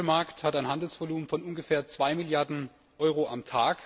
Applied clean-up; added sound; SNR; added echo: none; none; none; none.